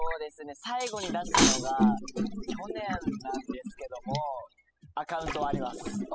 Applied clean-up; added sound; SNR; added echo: classical method spectral subtraction.